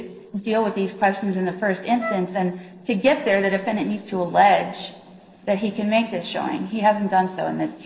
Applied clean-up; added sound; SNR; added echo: neural separator model SepFormer DNS4.